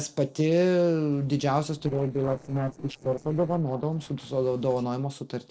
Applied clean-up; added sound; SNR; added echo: neural separator model SepFormer DNS4.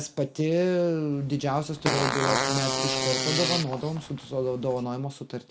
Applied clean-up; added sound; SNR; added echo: none; Fart; 2 dB; reverberation time 0.3 s.